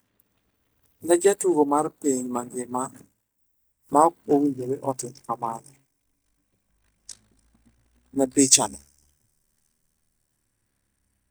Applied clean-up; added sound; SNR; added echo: neural mask model DeepFilterNet 3.